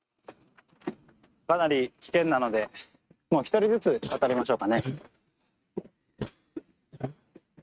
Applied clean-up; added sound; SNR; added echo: neural mask model RNNoise.